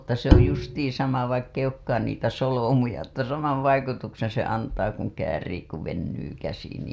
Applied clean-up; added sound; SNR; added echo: none; Bowed string instrument; -5 dB; none.